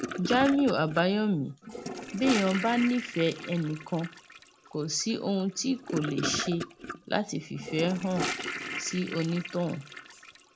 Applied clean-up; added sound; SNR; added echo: none; Toilet flush / Gurgling; 8 dB; none.